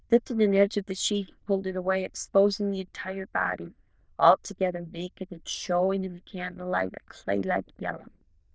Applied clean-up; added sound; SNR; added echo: neural diffusion model UNIVERSE++.